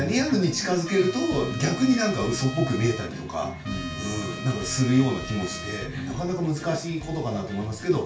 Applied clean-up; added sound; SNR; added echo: none; Trumpet; 13 dB; reverberation time 0.3 s.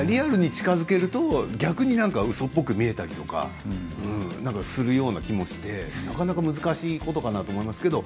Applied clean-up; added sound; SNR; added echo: none; none; none; none.